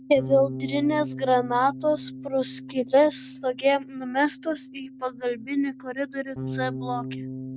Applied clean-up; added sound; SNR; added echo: none; Bass guitar; 10 dB; none.